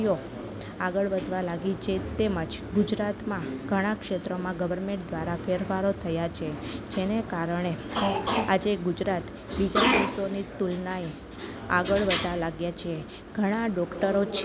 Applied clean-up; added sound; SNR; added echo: none; none; none; none.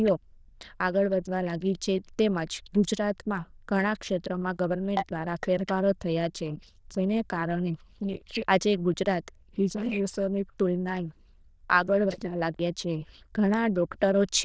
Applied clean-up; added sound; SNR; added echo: neural diffusion model UNIVERSE++.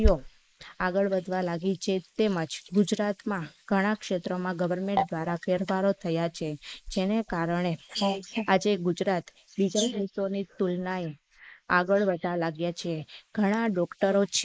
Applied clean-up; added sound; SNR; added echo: neural mask model Resemble Enhance denoiser.